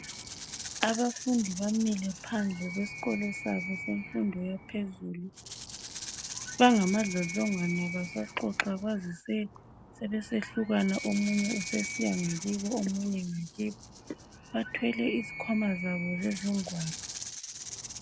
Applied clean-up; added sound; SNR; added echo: none; Rattle (instrument) + Animal; 10 dB; none.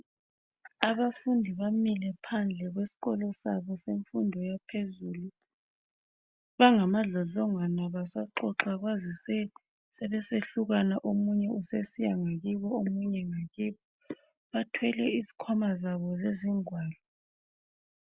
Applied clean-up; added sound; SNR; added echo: none; none; none; none.